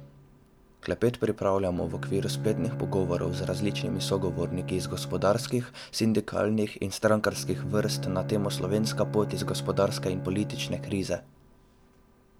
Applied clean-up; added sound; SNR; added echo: none; Bowed string instrument; 7 dB; none.